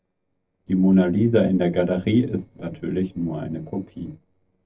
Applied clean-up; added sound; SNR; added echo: neural separator model SepFormer DNS4.